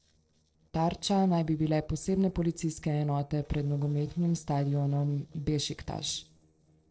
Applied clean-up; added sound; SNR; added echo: neural separator model SepFormer DNS4.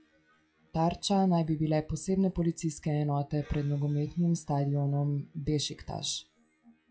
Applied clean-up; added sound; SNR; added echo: classical method WPE with log-MMSE.